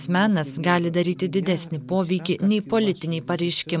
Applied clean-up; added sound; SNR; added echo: none; none; none; none.